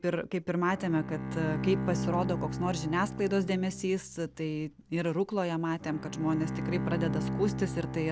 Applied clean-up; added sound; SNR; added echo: none; Bowed string instrument; 5 dB; none.